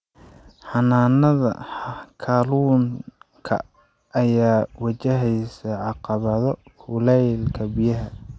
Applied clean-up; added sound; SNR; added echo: none; none; none; none.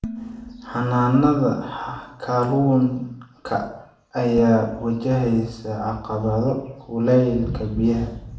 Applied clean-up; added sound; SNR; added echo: none; Dishes, pots, and pans; 18 dB; reverberation time 0.6 s.